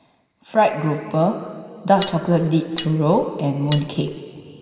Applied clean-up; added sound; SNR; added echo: none; Cutlery, silverware; 15 dB; reverberation time 2.6 s.